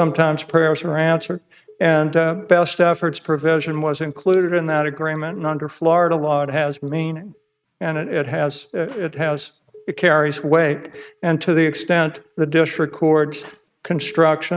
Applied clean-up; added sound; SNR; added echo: neural mask model RNNoise.